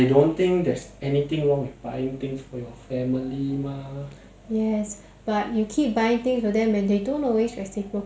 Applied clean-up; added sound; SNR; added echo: none; none; none; none.